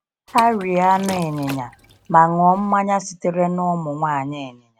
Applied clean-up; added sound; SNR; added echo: none; Liquid; 16 dB; none.